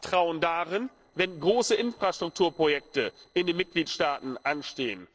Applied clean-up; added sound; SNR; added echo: neural separator model SepFormer DNS4.